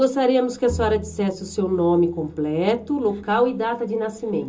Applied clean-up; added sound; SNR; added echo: none; Bowed string instrument; 15 dB; reverberation time 0.2 s.